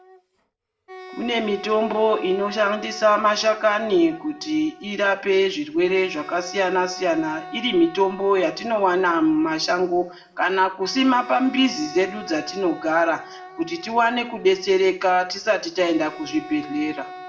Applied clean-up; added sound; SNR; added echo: none; Wind instrument, woodwind instrument; 17 dB; reverberation time 0.7 s.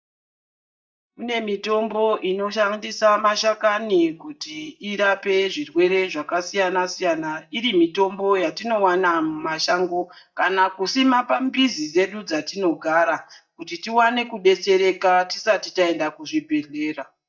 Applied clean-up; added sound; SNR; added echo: neural mask model DeepFilterNet 3.